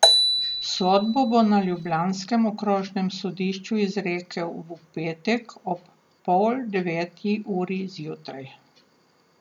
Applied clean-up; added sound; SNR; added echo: none; Marimba, xylophone; -2 dB; none.